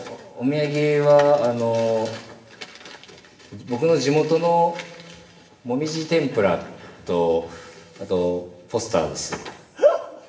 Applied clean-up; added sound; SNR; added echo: none; none; none; reverberation time 1.4 s.